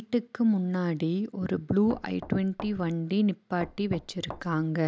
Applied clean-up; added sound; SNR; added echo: none; Knock; 16 dB; none.